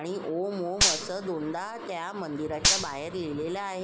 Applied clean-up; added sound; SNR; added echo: none; Gunshot, gunfire; -3 dB; none.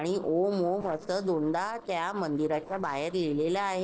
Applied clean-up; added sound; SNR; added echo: neural separator model SepFormer DNS4.